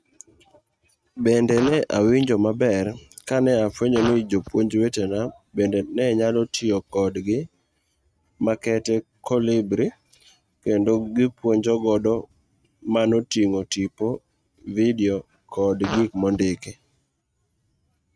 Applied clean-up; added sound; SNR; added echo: neural mask model RNNoise.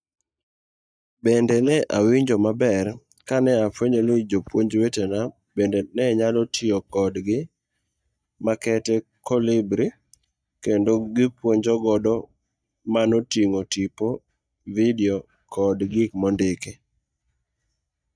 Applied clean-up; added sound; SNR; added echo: neural mask model DeepFilterNet 3.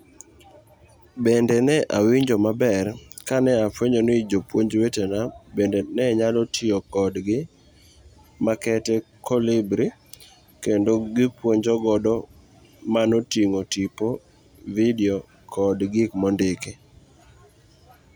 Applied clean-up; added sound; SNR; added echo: none; none; none; none.